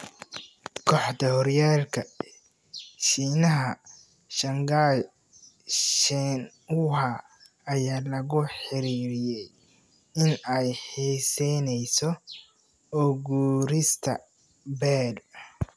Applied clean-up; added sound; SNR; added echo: none; none; none; none.